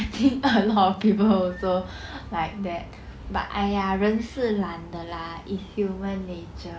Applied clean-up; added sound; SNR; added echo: none; none; none; none.